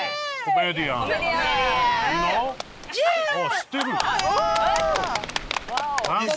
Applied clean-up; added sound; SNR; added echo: none; Waves, surf; 14 dB; none.